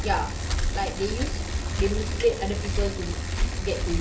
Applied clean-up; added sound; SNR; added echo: none; Bicycle; -2 dB; reverberation time 0.2 s.